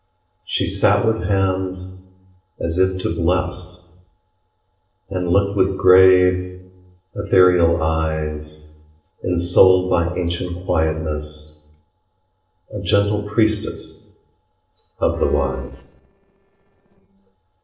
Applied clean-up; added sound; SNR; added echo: neural separator model SepFormer DNS4.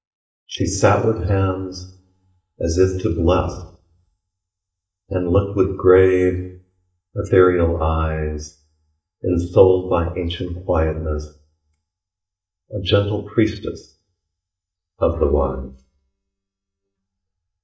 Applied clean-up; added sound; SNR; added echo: neural mask model DeepFilterNet 3.